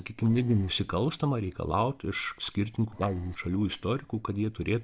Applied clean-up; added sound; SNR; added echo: neural separator model SepFormer DNS4.